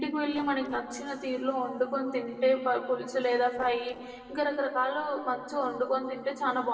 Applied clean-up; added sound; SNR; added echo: neural separator model SepFormer DNS4.